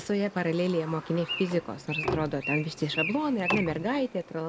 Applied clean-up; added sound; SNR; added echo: none; Sliding door + Bird; 7 dB; none.